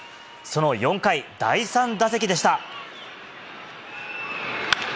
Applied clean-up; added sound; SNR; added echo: none; none; none; none.